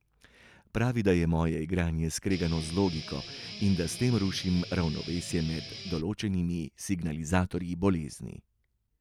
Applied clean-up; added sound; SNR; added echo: none; Guitar; 12 dB; none.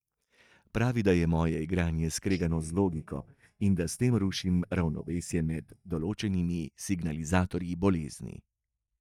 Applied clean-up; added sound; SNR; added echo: neural mask model DeepFilterNet 3.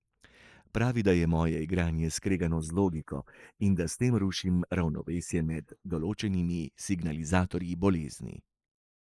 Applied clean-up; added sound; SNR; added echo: neural mask model Resemble Enhance denoiser.